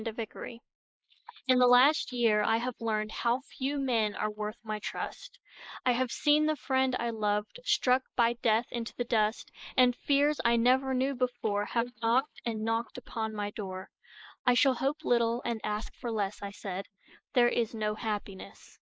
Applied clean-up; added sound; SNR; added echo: neural mask model Resemble Enhance denoiser.